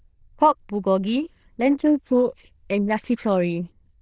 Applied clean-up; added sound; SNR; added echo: neural diffusion model UNIVERSE++.